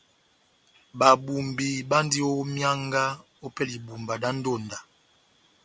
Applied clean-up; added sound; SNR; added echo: none; none; none; none.